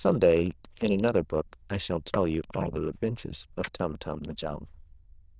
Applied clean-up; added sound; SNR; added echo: neural diffusion model UNIVERSE++.